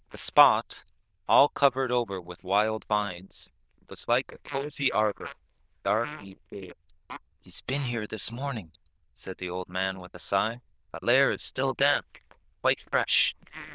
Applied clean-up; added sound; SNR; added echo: neural diffusion model UNIVERSE++.